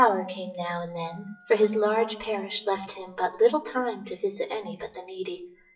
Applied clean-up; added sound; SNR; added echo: classical method WPE with log-MMSE.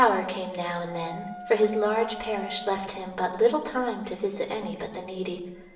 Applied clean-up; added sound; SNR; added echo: none; Wind instrument, woodwind instrument; 15 dB; reverberation time 0.8 s.